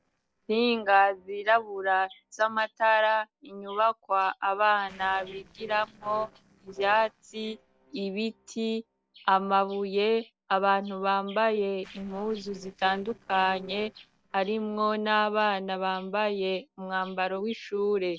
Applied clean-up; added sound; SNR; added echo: neural separator model SepFormer DNS4.